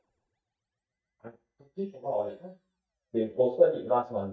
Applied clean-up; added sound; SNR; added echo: neural mask model DeepFilterNet 3.